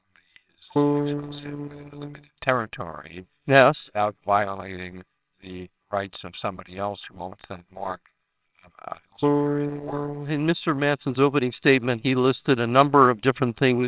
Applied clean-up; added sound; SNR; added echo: neural separator model SepFormer WHAMR!.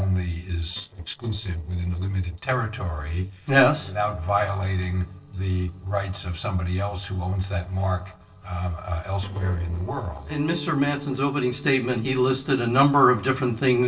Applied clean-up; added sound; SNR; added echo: neural separator model SepFormer DNS4.